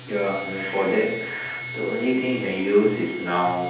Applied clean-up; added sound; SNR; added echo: none; Wind instrument, woodwind instrument; 12 dB; reverberation time 0.8 s.